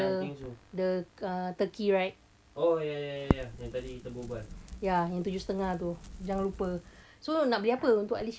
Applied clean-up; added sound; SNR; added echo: none; Crackle; 10 dB; none.